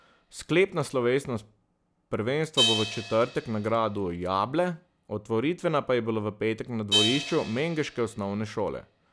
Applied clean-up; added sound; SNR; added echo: none; Crash cymbal; 7 dB; none.